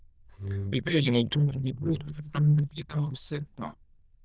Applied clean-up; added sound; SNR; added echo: neural diffusion model UNIVERSE++.